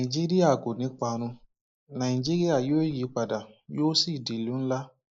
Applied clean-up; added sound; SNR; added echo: neural mask model Resemble Enhance denoiser.